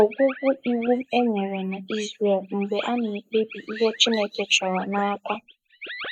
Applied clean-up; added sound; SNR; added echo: neural mask model Resemble Enhance denoiser.